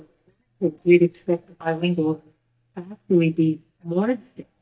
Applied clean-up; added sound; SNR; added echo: neural mask model DeepFilterNet 3.